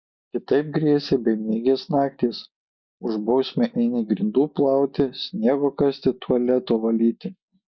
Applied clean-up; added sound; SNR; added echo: none; none; none; none.